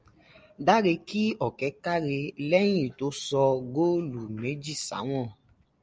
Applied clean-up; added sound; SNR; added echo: none; none; none; none.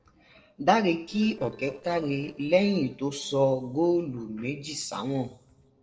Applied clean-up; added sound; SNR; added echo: neural separator model SepFormer DNS4.